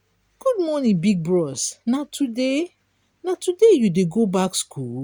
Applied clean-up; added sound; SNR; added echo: none; none; none; none.